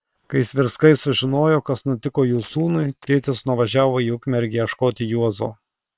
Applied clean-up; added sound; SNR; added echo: neural separator model SepFormer WHAM!.